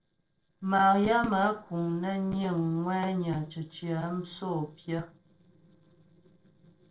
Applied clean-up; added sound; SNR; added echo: neural separator model SepFormer DNS4.